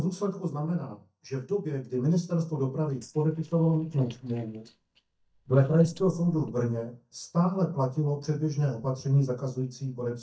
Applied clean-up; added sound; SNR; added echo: neural mask model DeepFilterNet 3.